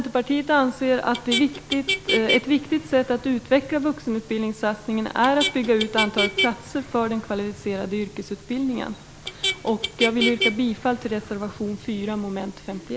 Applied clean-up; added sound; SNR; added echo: none; Motor vehicle (road); 6 dB; none.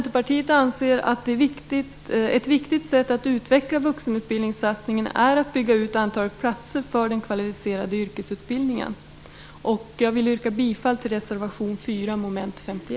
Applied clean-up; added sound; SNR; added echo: none; none; none; none.